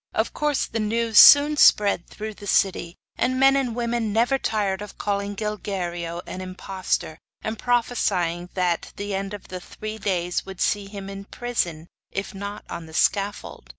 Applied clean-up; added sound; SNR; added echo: none; none; none; none.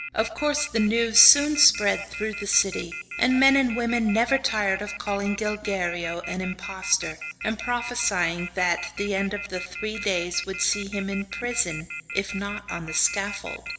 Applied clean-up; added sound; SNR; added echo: none; Telephone; 11 dB; reverberation time 1.2 s.